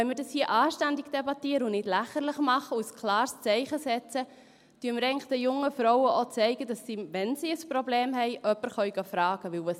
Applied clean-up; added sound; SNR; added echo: none; none; none; none.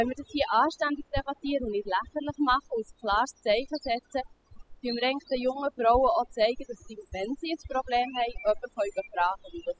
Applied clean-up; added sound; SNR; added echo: classical method spectral subtraction.